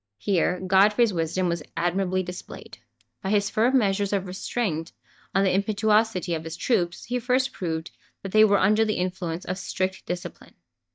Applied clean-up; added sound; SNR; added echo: neural mask model DeepFilterNet 3.